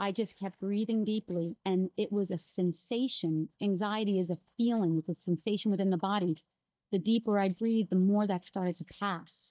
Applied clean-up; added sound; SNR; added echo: neural mask model DeepFilterNet 3.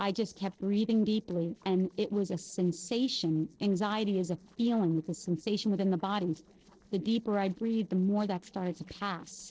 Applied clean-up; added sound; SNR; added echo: neural separator model SepFormer DNS4.